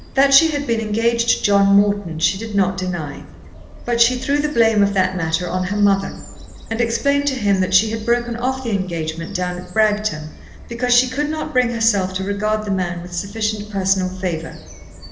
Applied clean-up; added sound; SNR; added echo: none; Bird vocalization, bird call, bird song; 16 dB; reverberation time 0.8 s.